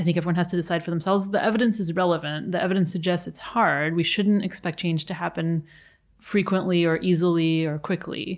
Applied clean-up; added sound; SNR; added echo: none; none; none; none.